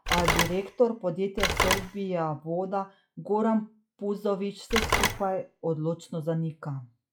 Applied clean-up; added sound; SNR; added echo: classical method log-MMSE.